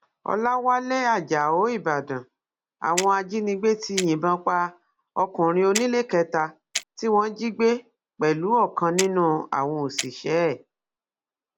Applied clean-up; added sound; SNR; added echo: none; Clock; 12 dB; none.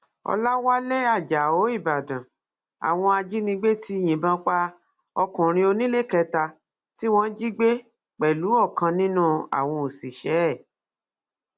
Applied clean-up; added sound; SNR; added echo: none; none; none; none.